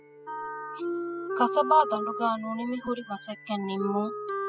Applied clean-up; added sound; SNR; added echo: classical method spectral subtraction.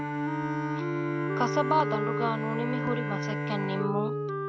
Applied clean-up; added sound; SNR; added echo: none; Bowed string instrument + Wind instrument, woodwind instrument; -2 dB; none.